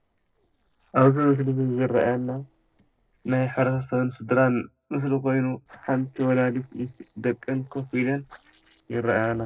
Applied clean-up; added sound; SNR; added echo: neural separator model SepFormer DNS4.